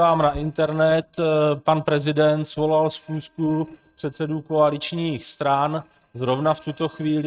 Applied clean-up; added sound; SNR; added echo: neural mask model RNNoise.